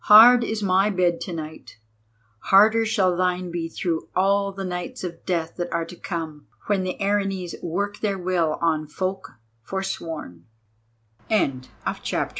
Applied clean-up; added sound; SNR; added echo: none; none; none; none.